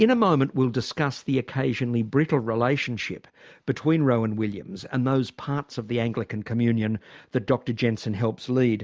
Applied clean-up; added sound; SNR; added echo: none; none; none; none.